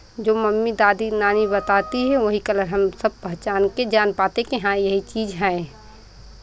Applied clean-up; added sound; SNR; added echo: none; Wind instrument, woodwind instrument; 18 dB; none.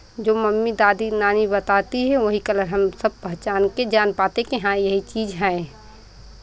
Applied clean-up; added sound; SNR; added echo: none; none; none; none.